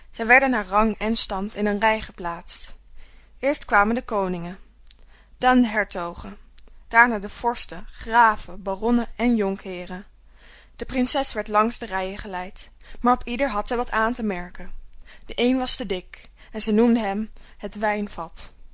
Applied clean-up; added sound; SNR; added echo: none; none; none; none.